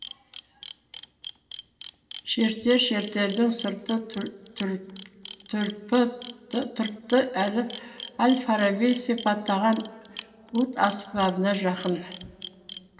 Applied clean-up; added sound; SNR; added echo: none; Camera; 14 dB; reverberation time 2.4 s.